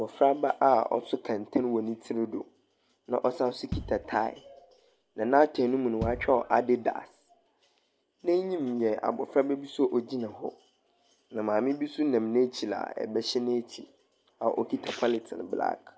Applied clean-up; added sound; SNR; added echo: none; Bass drum; 12 dB; none.